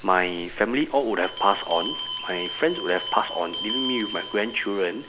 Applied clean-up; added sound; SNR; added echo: none; Bell; 9 dB; none.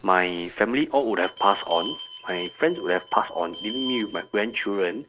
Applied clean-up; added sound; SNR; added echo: neural mask model RNNoise.